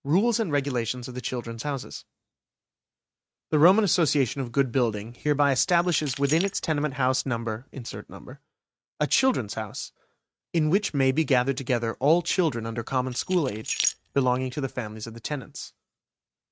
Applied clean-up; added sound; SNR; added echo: neural mask model RNNoise.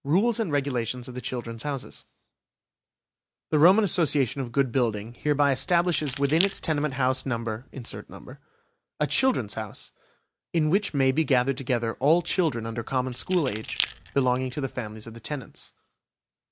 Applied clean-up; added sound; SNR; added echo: none; Keys jangling; 8 dB; none.